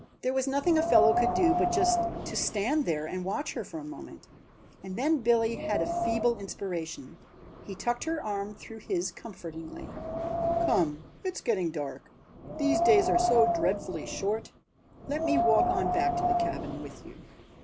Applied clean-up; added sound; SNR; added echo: none; Wind; 2 dB; none.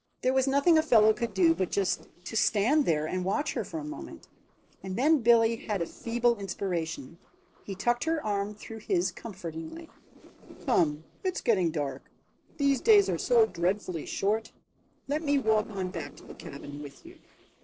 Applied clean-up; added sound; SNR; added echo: neural separator model SepFormer DNS4.